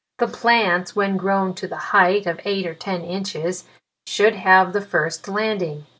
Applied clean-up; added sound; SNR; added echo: none; none; none; none.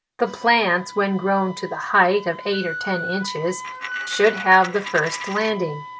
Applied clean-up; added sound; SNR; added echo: none; Coin (dropping) + Wind instrument, woodwind instrument; 11 dB; none.